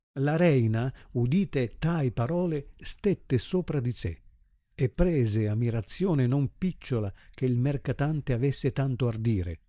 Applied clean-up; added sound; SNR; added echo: neural mask model DeepFilterNet 3.